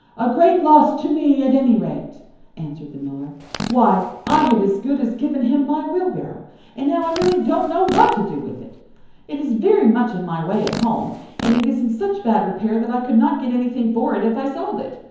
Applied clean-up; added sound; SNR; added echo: none; Fart; 12 dB; reverberation time 0.9 s.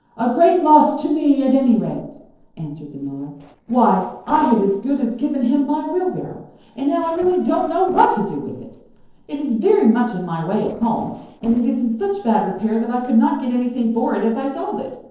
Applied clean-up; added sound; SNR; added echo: neural separator model SepFormer DNS4.